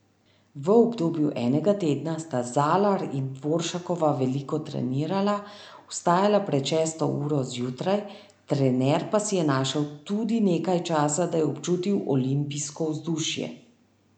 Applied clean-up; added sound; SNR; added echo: none; none; none; none.